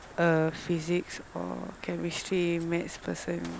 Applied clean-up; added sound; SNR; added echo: none; Gunshot, gunfire + Stream; 18 dB; none.